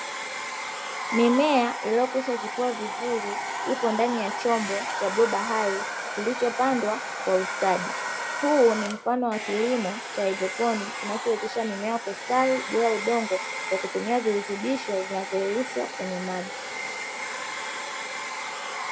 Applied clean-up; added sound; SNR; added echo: none; Domestic sounds, home sounds; 5 dB; none.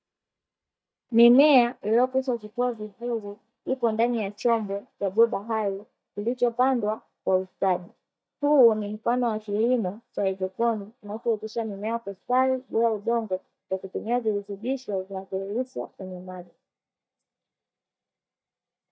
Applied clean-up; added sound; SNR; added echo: neural mask model DeepFilterNet 3.